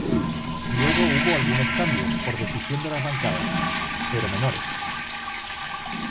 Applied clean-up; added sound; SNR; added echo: none; Toilet flush; -3 dB; none.